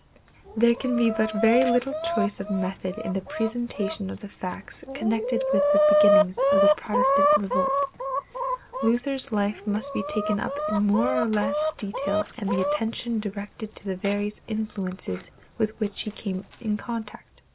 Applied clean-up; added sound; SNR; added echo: none; Chicken, rooster; 0 dB; none.